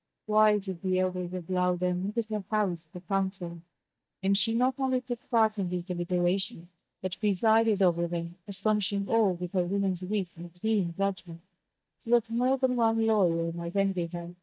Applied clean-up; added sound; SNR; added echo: neural mask model DeepFilterNet 3.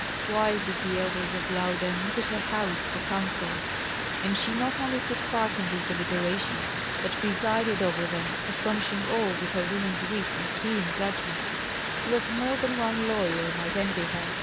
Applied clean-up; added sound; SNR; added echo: none; Water; 0 dB; none.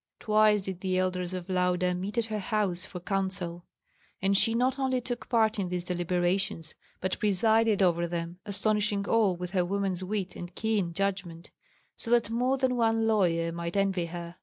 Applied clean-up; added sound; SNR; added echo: none; none; none; none.